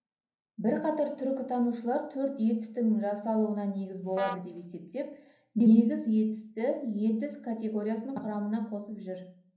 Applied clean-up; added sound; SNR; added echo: none; Vehicle horn, car horn, honking; 14 dB; reverberation time 0.6 s.